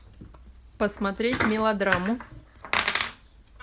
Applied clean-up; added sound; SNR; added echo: none; none; none; none.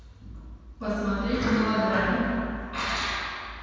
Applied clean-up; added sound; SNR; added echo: none; none; none; reverberation time 2.1 s.